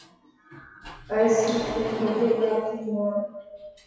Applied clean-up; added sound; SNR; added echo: classical method WPE with log-MMSE.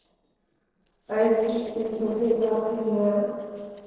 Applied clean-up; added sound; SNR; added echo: neural separator model SepFormer DNS4.